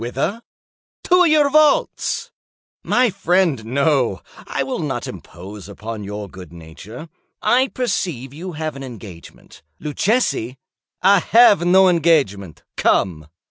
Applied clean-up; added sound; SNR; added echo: none; none; none; none.